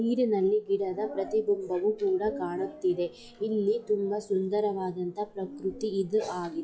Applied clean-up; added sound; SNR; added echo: classical method log-MMSE.